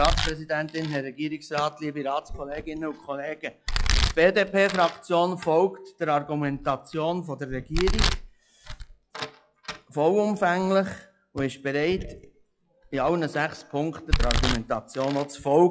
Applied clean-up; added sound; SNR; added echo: classical method log-MMSE.